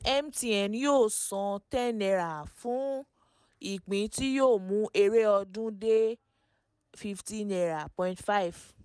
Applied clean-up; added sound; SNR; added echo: none; none; none; none.